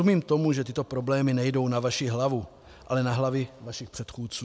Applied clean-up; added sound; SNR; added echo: none; none; none; none.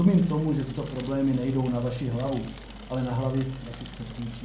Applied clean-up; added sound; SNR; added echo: none; Mechanisms / Bicycle; 15 dB; reverberation time 0.5 s.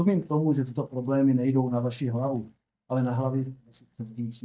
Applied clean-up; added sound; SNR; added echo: neural mask model DeepFilterNet 3.